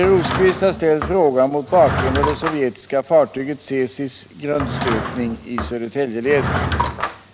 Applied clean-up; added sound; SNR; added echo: none; Drawer open or close / Wood; 6 dB; none.